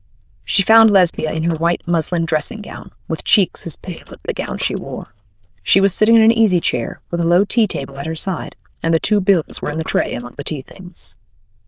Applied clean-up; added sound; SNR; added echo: neural diffusion model UNIVERSE++.